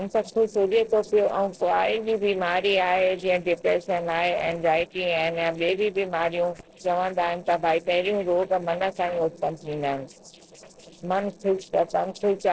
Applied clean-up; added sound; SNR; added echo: neural separator model SepFormer DNS4.